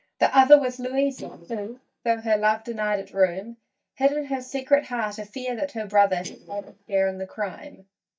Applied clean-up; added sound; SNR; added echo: neural mask model DeepFilterNet 3.